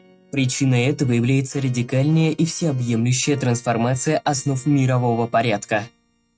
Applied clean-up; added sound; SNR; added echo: neural mask model RNNoise.